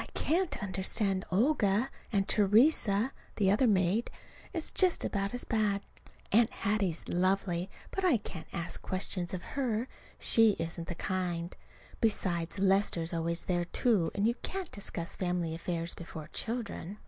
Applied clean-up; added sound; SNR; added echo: none; none; none; none.